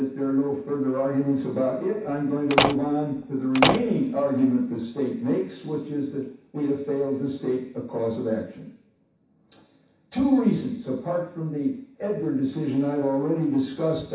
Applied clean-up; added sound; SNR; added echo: none; Slam; 1 dB; reverberation time 0.7 s.